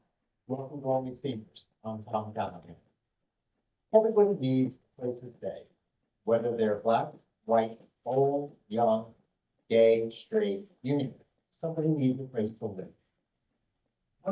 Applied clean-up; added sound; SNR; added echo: neural mask model DeepFilterNet 3.